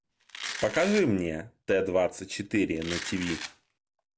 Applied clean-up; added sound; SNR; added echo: none; Domestic sounds, home sounds; 10 dB; none.